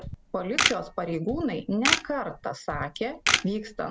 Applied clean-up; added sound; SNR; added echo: none; Camera; -1 dB; none.